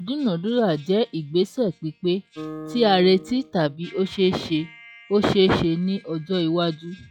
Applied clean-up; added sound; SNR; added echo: classical method log-MMSE.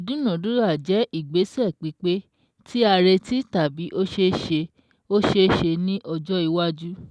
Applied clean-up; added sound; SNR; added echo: none; none; none; none.